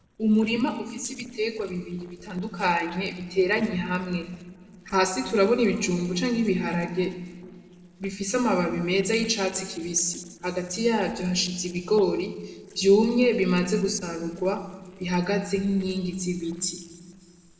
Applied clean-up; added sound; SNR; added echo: neural separator model SepFormer DNS4.